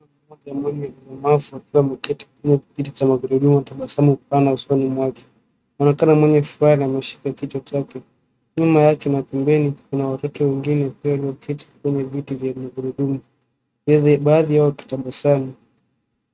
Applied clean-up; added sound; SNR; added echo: neural mask model RNNoise.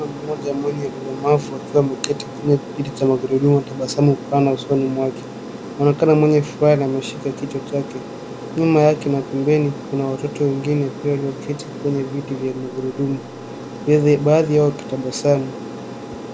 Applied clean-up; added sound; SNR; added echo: none; Aircraft; 12 dB; none.